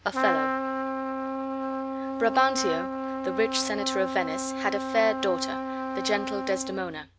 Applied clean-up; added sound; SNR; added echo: none; Trumpet; 1 dB; none.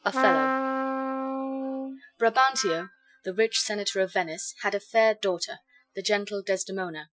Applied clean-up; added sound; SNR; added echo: classical method Wiener filter.